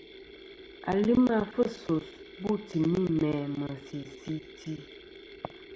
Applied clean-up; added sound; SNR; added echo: none; Mechanisms; 18 dB; none.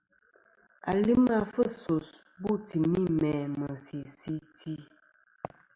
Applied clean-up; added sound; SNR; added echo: none; none; none; none.